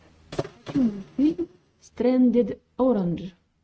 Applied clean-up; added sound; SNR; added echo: neural mask model RNNoise.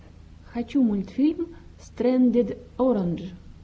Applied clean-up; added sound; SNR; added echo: none; none; none; none.